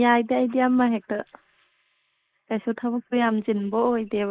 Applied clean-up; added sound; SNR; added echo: neural mask model Resemble Enhance denoiser.